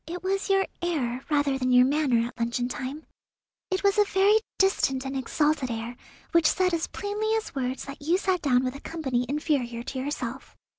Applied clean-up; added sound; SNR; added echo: none; none; none; none.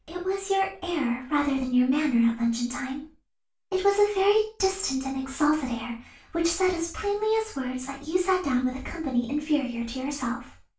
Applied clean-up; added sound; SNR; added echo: none; none; none; reverberation time 0.3 s.